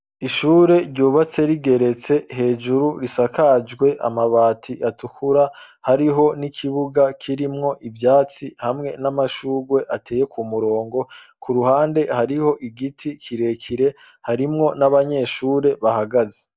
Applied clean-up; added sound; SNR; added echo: none; none; none; none.